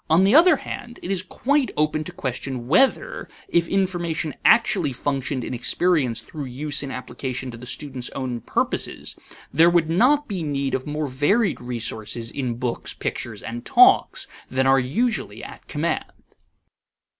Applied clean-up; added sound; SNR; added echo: none; none; none; none.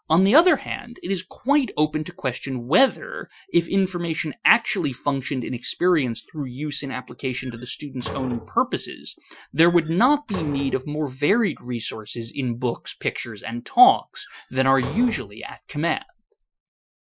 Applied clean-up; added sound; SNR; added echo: classical method Wiener filter.